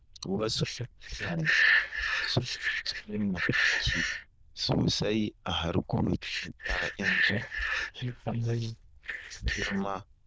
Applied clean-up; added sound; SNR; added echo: neural diffusion model UNIVERSE++.